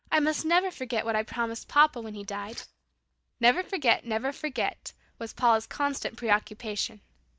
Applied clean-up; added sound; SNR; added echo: neural mask model DeepFilterNet 3.